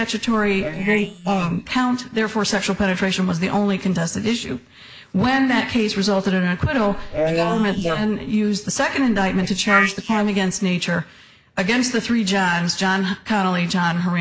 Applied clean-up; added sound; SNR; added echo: neural mask model Resemble Enhance denoiser.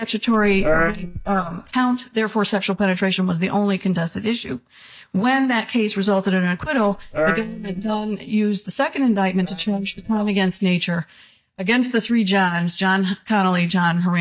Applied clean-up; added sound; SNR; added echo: neural mask model DeepFilterNet 3.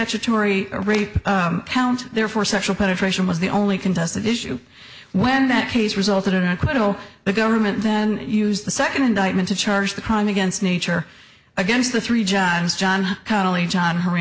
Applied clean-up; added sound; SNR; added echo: none; none; none; none.